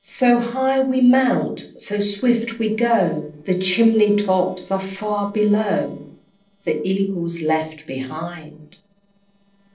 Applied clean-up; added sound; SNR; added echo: neural separator model SepFormer DNS4.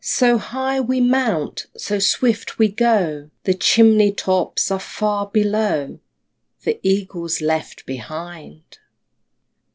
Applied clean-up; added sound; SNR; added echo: none; none; none; none.